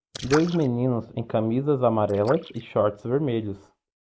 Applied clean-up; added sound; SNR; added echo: neural mask model Resemble Enhance denoiser.